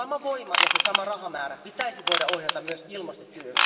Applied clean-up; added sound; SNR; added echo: none; Ratchet, pawl / Tools; -4 dB; reverberation time 2.4 s.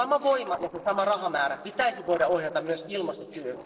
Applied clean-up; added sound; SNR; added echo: neural separator model SepFormer DNS4.